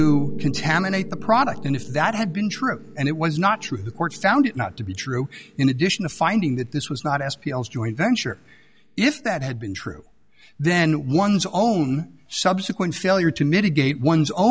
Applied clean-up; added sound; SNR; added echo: none; Piano; 14 dB; none.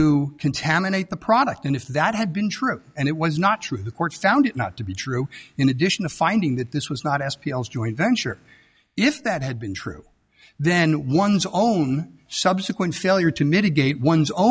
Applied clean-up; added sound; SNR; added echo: none; none; none; none.